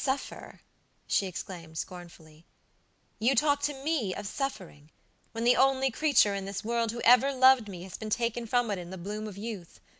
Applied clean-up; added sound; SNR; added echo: none; none; none; none.